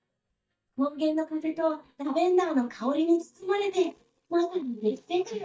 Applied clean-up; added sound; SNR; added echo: neural mask model DeepFilterNet 3.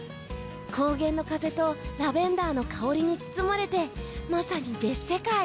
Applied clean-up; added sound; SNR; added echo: none; none; none; none.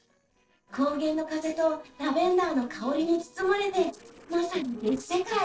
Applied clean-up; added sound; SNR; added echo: neural separator model SepFormer DNS4.